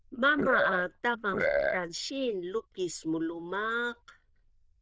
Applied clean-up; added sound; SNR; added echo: neural diffusion model UNIVERSE++.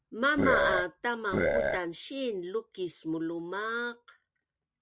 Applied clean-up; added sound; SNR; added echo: none; Burping, eructation; -5 dB; none.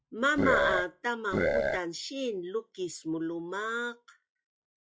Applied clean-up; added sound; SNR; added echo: classical method log-MMSE.